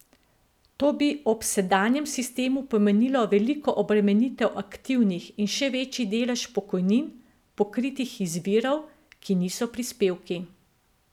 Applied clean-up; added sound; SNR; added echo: none; none; none; none.